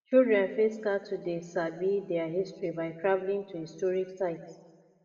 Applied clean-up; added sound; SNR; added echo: none; none; none; reverberation time 1.2 s.